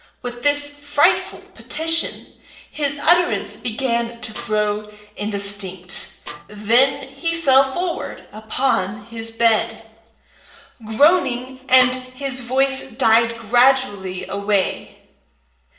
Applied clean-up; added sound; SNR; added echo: neural separator model SepFormer DNS4.